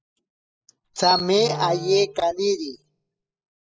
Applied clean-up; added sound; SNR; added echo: classical method spectral subtraction.